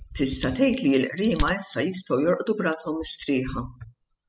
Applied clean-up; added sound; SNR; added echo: classical method spectral subtraction.